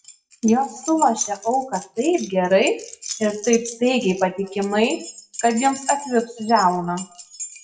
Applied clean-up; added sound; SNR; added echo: classical method WPE with log-MMSE.